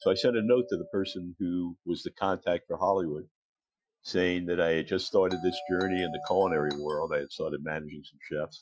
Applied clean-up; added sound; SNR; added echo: classical method Wiener filter.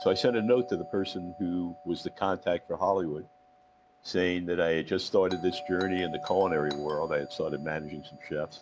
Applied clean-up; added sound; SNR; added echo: none; Doorbell; 14 dB; none.